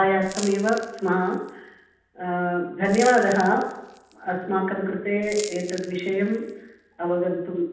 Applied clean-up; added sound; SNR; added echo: none; Crackle; 18 dB; reverberation time 0.9 s.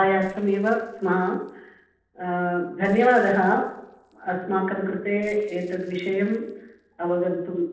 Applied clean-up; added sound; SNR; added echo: neural separator model SepFormer DNS4.